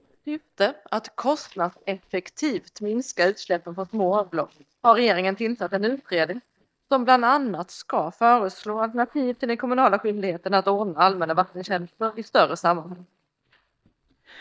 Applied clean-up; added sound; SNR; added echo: neural mask model DeepFilterNet 3.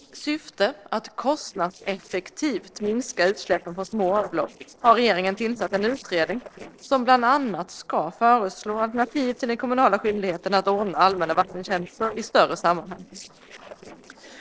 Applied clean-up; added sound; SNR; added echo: neural separator model SepFormer DNS4.